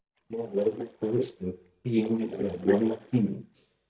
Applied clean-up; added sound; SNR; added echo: neural mask model DeepFilterNet 3.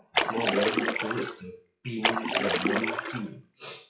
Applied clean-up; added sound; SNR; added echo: classical method WPE with log-MMSE.